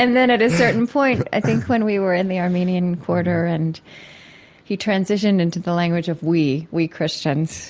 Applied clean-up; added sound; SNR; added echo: none; none; none; none.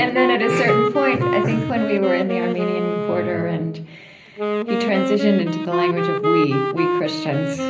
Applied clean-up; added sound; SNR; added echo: none; Wind instrument, woodwind instrument; 1 dB; reverberation time 0.5 s.